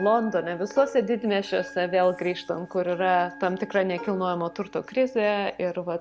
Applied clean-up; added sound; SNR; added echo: none; Bell + Plucked string instrument; 18 dB; none.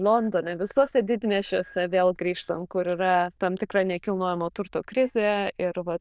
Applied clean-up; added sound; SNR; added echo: neural diffusion model UNIVERSE++.